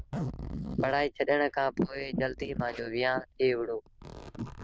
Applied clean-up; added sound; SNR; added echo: neural diffusion model UNIVERSE++.